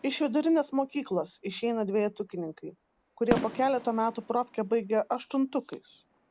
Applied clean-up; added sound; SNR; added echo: none; Fireworks; 12 dB; none.